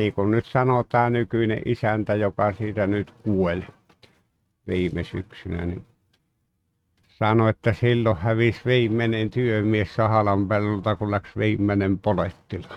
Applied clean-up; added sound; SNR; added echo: neural mask model RNNoise.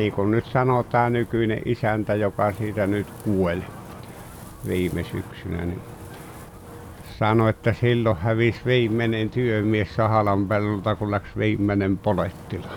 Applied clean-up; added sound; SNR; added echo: none; Wind; 17 dB; none.